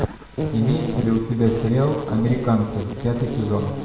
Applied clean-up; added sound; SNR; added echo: none; Insect; 8 dB; reverberation time 0.9 s.